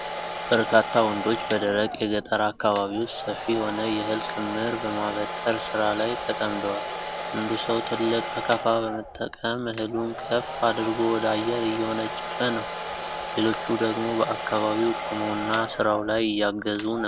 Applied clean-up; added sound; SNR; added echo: none; Domestic sounds, home sounds; 7 dB; none.